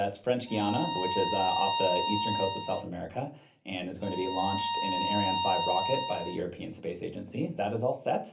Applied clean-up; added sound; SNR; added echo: none; Bowed string instrument; 0 dB; reverberation time 0.3 s.